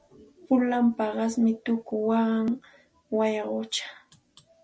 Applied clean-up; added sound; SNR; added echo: none; none; none; none.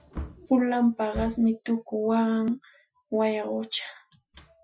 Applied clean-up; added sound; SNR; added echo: classical method Wiener filter.